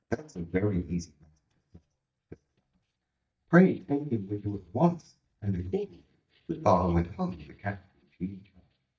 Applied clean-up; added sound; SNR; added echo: neural mask model DeepFilterNet 3.